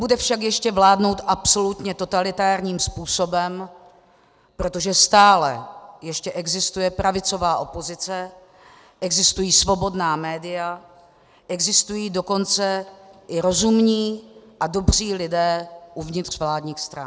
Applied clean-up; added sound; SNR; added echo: none; none; none; none.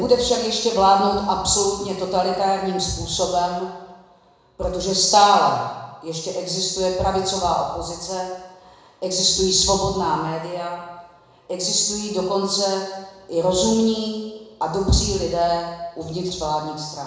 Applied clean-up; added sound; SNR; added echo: none; none; none; reverberation time 1.0 s.